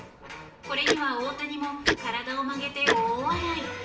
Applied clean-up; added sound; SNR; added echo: none; Tick-tock; 3 dB; reverberation time 0.6 s.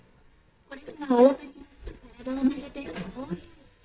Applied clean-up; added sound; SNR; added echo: neural mask model DeepFilterNet 3.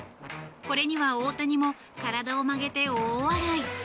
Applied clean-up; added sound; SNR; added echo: none; none; none; none.